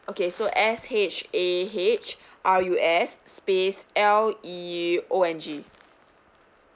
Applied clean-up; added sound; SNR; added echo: none; none; none; none.